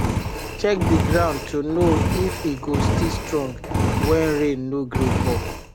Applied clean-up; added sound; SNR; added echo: none; Engine; -1 dB; none.